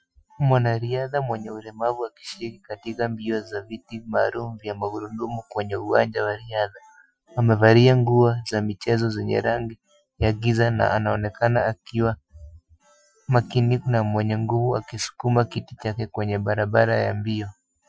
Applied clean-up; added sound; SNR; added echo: classical method Wiener filter.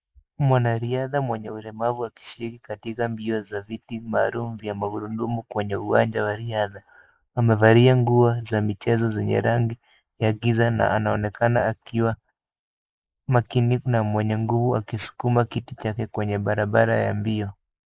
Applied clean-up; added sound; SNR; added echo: neural mask model Resemble Enhance denoiser.